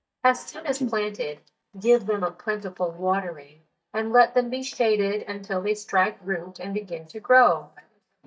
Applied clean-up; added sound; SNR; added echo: neural mask model DeepFilterNet 3.